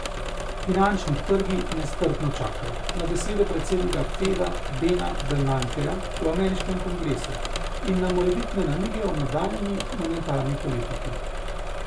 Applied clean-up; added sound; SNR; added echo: none; Engine / Mechanisms; 2 dB; none.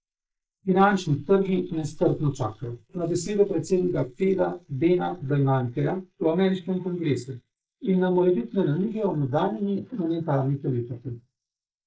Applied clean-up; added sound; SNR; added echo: neural mask model Resemble Enhance denoiser.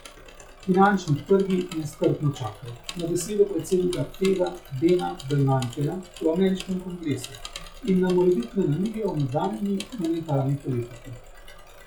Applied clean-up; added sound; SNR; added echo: classical method log-MMSE.